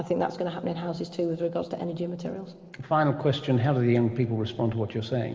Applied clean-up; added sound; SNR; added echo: neural separator model SepFormer DNS4.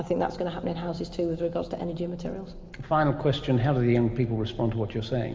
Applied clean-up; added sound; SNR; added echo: none; Wind; 18 dB; reverberation time 2.5 s.